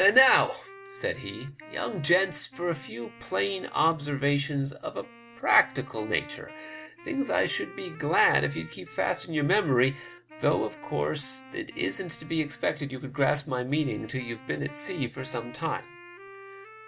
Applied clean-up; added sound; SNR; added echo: none; Wind instrument, woodwind instrument; 19 dB; none.